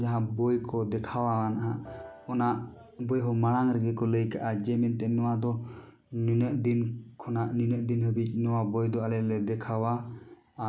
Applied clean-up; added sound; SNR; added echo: none; Piano; 16 dB; none.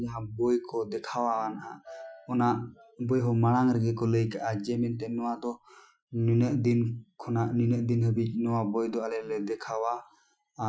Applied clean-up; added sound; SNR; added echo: classical method Wiener filter.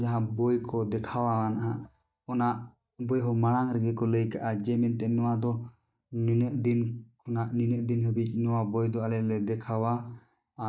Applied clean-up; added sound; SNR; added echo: neural mask model DeepFilterNet 3.